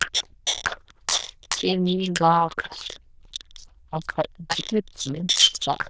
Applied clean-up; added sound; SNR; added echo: neural diffusion model UNIVERSE++.